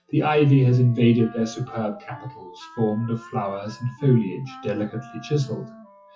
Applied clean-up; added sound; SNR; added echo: classical method WPE with log-MMSE.